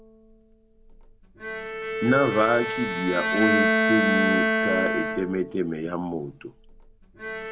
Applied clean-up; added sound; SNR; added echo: none; Bowed string instrument; -1 dB; none.